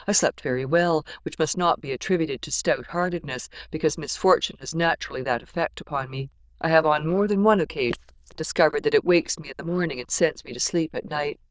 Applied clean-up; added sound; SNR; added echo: neural diffusion model UNIVERSE++.